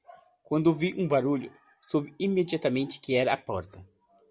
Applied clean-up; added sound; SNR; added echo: none; none; none; none.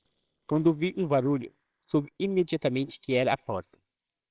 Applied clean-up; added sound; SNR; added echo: neural separator model SepFormer WHAMR!.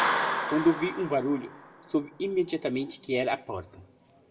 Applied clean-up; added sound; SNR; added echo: none; Clapping; 5 dB; reverberation time 0.5 s.